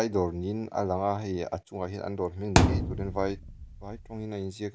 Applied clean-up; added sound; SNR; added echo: none; Thump, thud; -4 dB; none.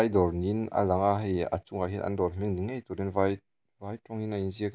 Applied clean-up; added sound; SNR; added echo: none; none; none; none.